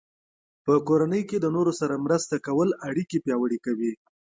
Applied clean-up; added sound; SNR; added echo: none; none; none; none.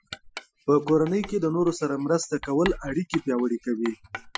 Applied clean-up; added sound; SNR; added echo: classical method Wiener filter.